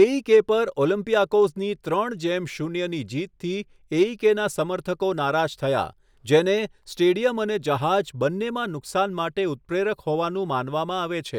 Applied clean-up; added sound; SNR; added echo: none; none; none; none.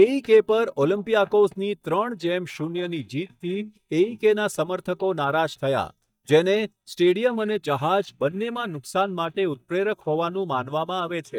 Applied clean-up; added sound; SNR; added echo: neural mask model DeepFilterNet 3.